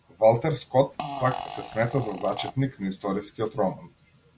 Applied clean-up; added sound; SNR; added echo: none; Fart; 11 dB; none.